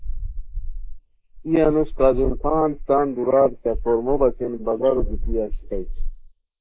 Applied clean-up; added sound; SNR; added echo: neural mask model Resemble Enhance denoiser.